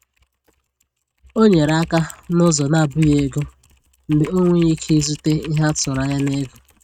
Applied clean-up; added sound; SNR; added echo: neural mask model RNNoise.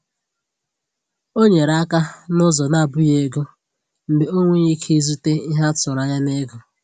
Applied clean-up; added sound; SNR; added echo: none; none; none; none.